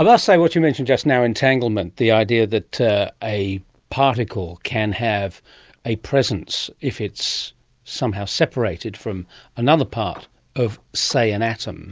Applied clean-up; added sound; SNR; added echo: none; none; none; none.